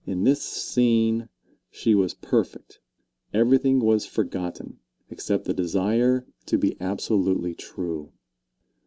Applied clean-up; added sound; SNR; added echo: none; none; none; none.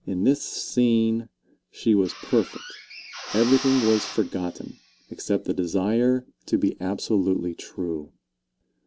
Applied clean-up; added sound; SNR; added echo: none; Drill; 13 dB; none.